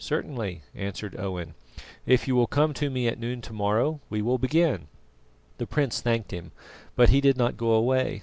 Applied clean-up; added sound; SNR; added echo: none; none; none; none.